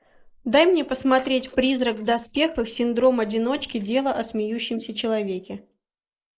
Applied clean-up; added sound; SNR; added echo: neural mask model Resemble Enhance denoiser.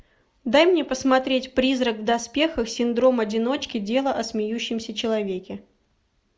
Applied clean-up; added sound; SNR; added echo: none; none; none; none.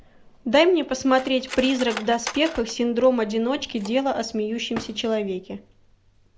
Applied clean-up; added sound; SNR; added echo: none; Cutlery, silverware; 17 dB; none.